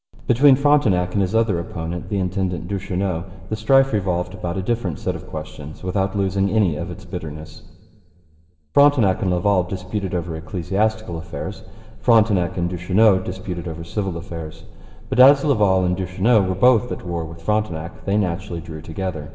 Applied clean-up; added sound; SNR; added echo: none; none; none; reverberation time 2.0 s.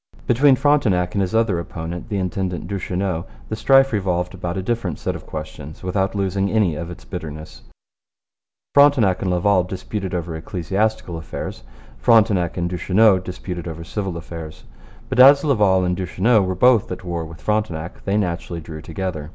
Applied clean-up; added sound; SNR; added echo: none; none; none; none.